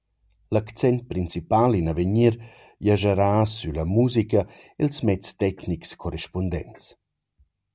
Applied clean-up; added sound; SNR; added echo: none; none; none; none.